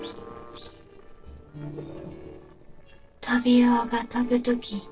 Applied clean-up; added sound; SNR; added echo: neural separator model SepFormer DNS4.